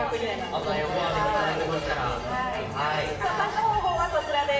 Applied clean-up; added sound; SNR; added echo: none; none; none; reverberation time 1.0 s.